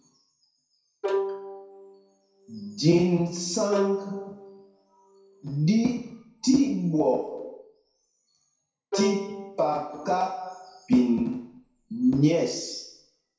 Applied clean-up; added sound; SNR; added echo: none; Bowed string instrument; 7 dB; reverberation time 0.6 s.